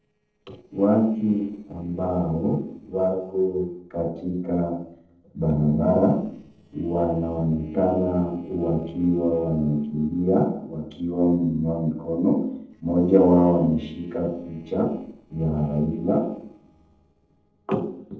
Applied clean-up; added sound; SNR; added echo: neural separator model SepFormer DNS4.